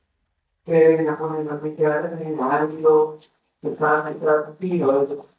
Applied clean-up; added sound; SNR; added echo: neural mask model DeepFilterNet 3.